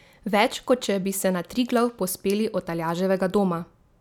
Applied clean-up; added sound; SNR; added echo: none; none; none; none.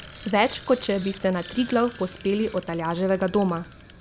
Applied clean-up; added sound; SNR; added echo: none; Bicycle; 15 dB; none.